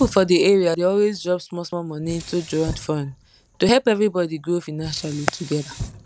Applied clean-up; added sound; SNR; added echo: none; Sink (filling or washing); 16 dB; none.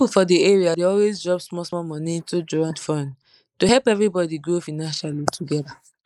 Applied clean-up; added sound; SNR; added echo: neural mask model Resemble Enhance denoiser.